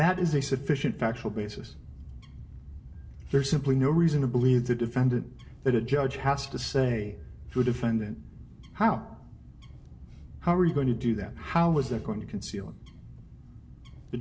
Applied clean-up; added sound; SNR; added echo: none; Bird; 16 dB; reverberation time 0.2 s.